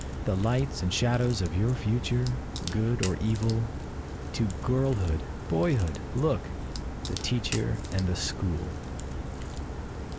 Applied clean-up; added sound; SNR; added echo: none; Crack; 6 dB; none.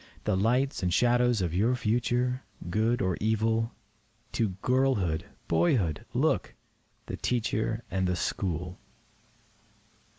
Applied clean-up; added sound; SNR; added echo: none; none; none; none.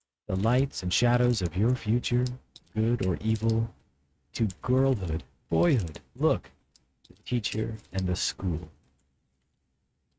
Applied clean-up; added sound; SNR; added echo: neural mask model RNNoise.